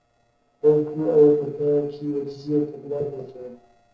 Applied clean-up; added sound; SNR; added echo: neural separator model SepFormer DNS4.